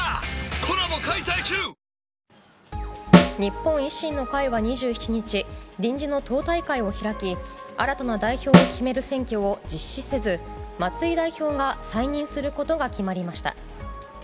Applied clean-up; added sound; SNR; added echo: none; Snare drum; -3 dB; none.